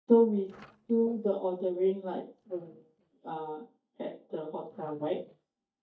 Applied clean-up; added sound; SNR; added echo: neural mask model DeepFilterNet 3.